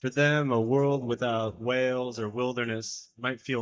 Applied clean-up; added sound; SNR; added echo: neural mask model DeepFilterNet 3.